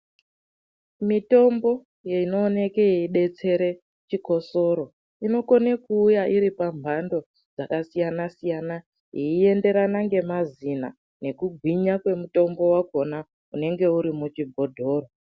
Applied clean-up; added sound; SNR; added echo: none; none; none; none.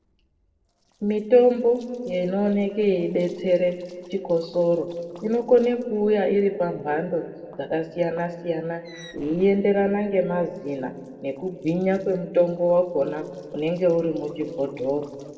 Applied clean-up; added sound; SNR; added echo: neural separator model SepFormer DNS4.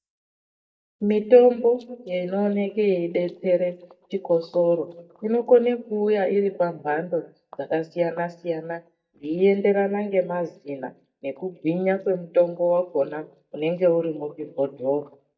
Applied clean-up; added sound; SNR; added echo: neural mask model DeepFilterNet 3.